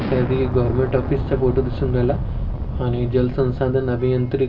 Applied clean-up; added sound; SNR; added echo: none; Explosion; 4 dB; reverberation time 0.2 s.